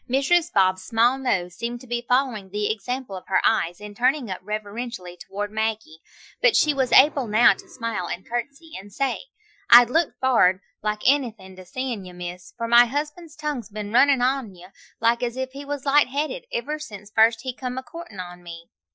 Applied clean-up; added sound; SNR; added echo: classical method Wiener filter.